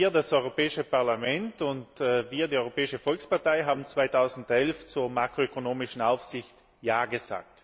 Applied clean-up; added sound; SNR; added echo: none; none; none; none.